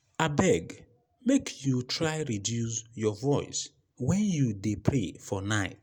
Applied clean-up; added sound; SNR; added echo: none; none; none; none.